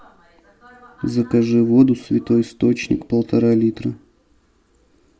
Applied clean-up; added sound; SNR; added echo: none; none; none; none.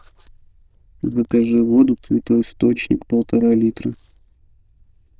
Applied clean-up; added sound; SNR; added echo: neural diffusion model UNIVERSE++.